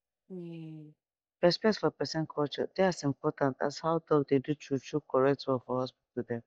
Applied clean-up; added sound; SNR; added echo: neural mask model DeepFilterNet 3.